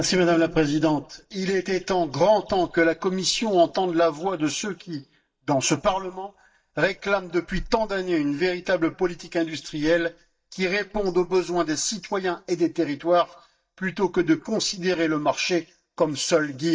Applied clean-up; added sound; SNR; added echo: neural mask model DeepFilterNet 3.